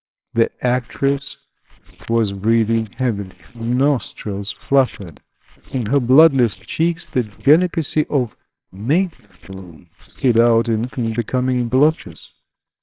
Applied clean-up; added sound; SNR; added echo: neural separator model SepFormer WHAMR!.